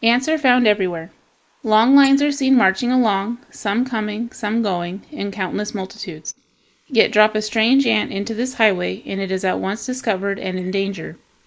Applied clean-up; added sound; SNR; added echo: neural mask model Resemble Enhance denoiser.